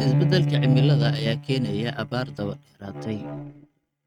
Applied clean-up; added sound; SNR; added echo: neural mask model RNNoise.